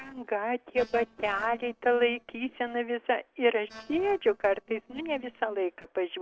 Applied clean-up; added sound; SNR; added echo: neural separator model SepFormer DNS4.